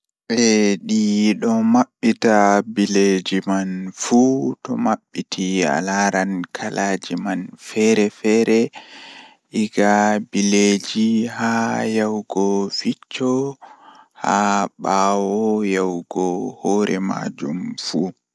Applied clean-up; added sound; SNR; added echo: none; none; none; none.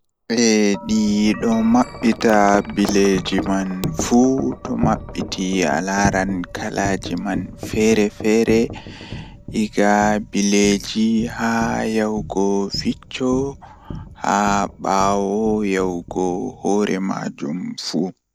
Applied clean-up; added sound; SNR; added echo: none; Wind chime; 13 dB; none.